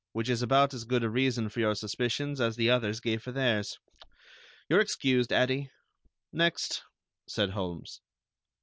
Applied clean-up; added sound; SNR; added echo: none; none; none; none.